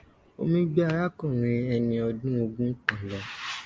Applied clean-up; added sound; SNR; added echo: none; none; none; none.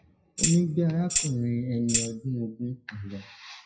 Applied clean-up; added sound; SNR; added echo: classical method WPE with log-MMSE.